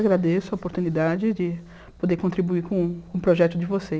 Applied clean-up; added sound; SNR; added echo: none; none; none; none.